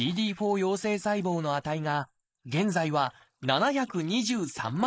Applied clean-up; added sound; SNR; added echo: neural mask model Resemble Enhance denoiser.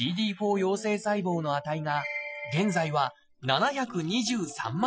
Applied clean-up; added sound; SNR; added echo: classical method Wiener filter.